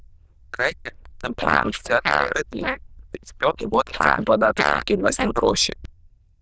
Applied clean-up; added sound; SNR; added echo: neural diffusion model UNIVERSE++.